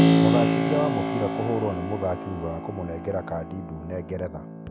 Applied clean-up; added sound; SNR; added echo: none; Keyboard (musical); -4 dB; none.